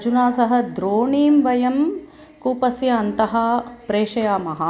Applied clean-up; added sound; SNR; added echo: none; none; none; none.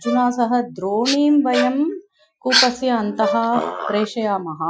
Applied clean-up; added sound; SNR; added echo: classical method Wiener filter.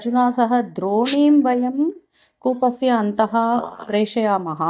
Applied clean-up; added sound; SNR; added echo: neural mask model DeepFilterNet 3.